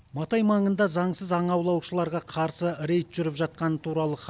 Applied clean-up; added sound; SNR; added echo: none; none; none; none.